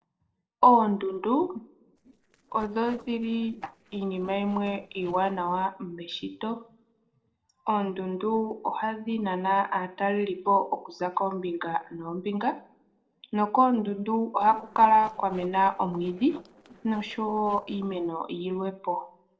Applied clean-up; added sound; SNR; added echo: neural separator model SepFormer DNS4.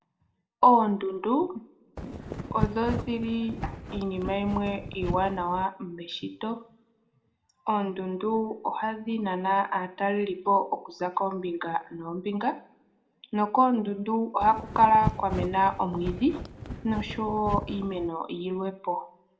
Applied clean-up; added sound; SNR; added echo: none; Wind; 7 dB; reverberation time 0.5 s.